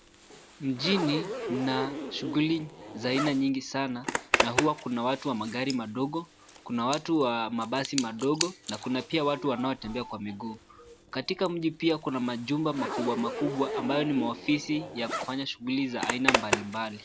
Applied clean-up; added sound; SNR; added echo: none; Zipper (clothing); 6 dB; none.